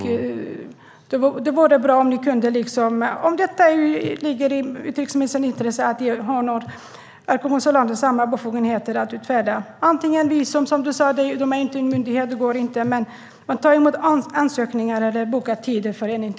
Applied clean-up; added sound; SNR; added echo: none; none; none; none.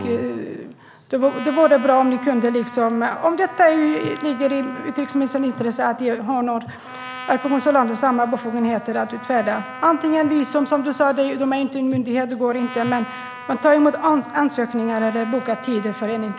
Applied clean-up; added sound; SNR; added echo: none; Trumpet; 16 dB; none.